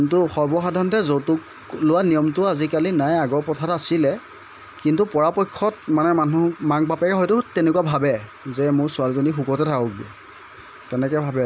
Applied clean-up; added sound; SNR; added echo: none; none; none; none.